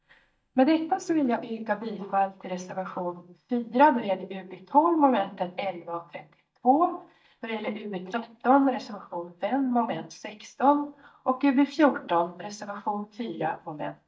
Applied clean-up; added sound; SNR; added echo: neural mask model DeepFilterNet 3.